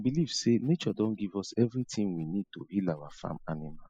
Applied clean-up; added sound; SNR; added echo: classical method spectral subtraction.